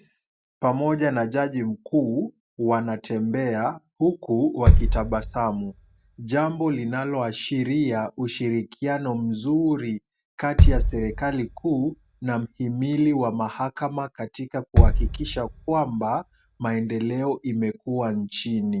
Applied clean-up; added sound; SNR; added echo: none; Bass drum; -1 dB; none.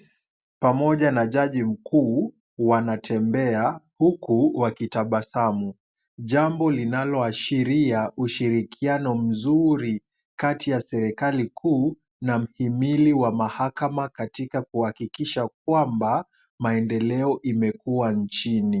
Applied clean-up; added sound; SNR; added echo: none; none; none; none.